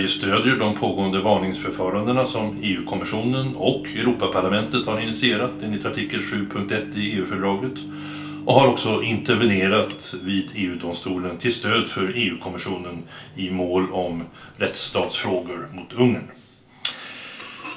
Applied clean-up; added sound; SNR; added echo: none; Microwave oven; 13 dB; reverberation time 0.3 s.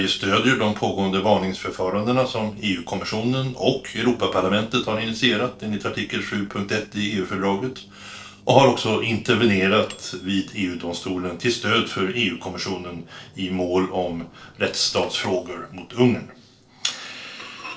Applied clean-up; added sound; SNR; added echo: neural separator model SepFormer DNS4.